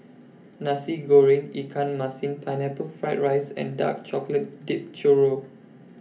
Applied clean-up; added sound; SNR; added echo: none; none; none; reverberation time 0.3 s.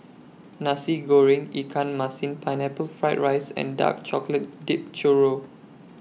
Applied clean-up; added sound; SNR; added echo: none; none; none; none.